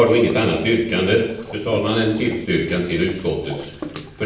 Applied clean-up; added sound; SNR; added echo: none; Bathtub (filling or washing) / Water / Splash, splatter; 17 dB; reverberation time 0.7 s.